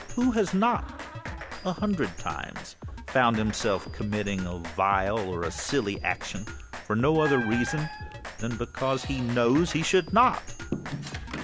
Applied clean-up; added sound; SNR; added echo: none; Drum kit + Squeak; 10 dB; none.